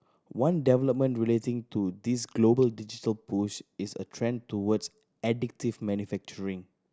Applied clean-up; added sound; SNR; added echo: none; none; none; none.